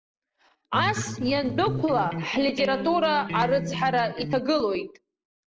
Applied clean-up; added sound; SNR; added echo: neural separator model SepFormer DNS4.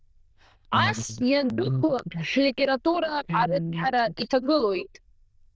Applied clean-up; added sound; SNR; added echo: neural diffusion model UNIVERSE++.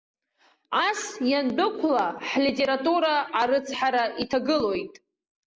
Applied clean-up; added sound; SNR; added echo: none; none; none; none.